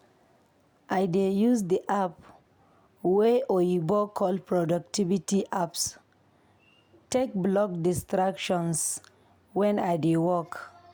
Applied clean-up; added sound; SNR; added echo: none; none; none; none.